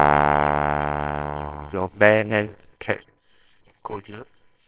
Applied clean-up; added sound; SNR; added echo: neural separator model SepFormer WHAMR!.